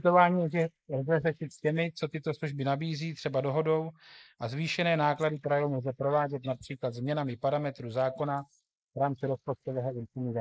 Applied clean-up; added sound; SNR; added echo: neural mask model Resemble Enhance denoiser.